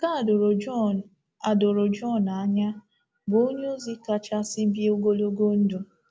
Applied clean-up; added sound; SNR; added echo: none; none; none; none.